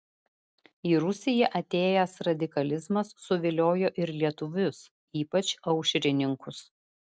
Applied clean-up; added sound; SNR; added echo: none; none; none; none.